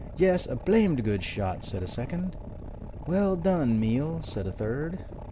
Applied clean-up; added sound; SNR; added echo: none; Boat, Water vehicle; 11 dB; none.